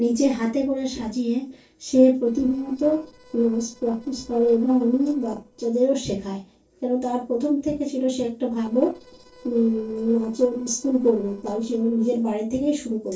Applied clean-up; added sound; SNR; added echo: neural separator model SepFormer DNS4.